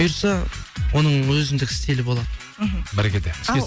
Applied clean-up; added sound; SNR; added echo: none; none; none; none.